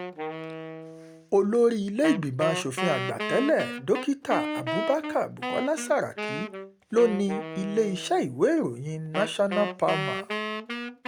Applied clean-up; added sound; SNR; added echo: none; Wind instrument, woodwind instrument; 7 dB; none.